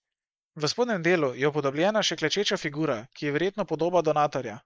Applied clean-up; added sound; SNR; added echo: neural mask model Resemble Enhance denoiser.